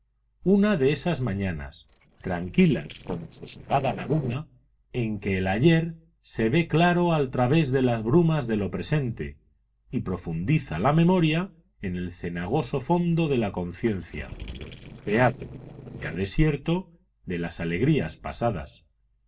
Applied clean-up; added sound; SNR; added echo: neural separator model SepFormer DNS4.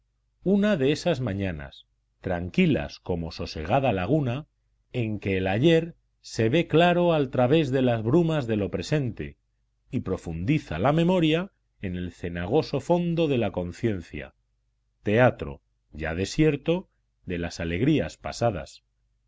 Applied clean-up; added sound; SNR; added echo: none; none; none; none.